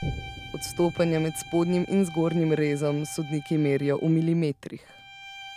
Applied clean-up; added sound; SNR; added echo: none; Bowed string instrument + Boom; 14 dB; none.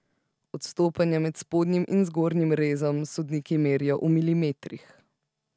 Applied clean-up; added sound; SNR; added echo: none; none; none; none.